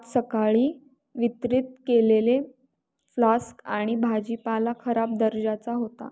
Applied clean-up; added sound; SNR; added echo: none; none; none; none.